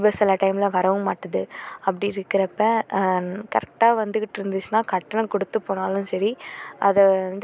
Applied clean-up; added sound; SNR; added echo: none; none; none; none.